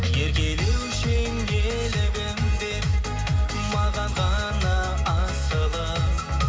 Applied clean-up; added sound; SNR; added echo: none; none; none; reverberation time 1.1 s.